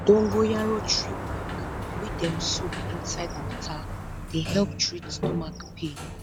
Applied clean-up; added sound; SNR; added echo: none; Sliding door; 4 dB; none.